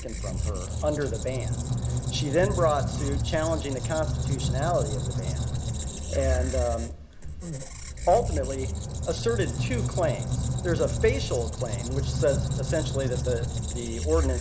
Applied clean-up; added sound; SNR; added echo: none; Squeak; -1 dB; reverberation time 0.6 s.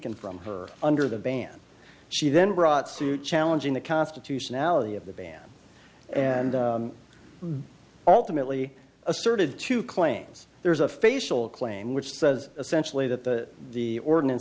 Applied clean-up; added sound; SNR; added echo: none; none; none; none.